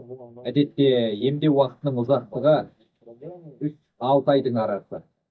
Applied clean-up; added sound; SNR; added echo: neural mask model DeepFilterNet 3.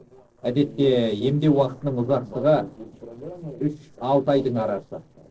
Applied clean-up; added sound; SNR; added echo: neural separator model SepFormer DNS4.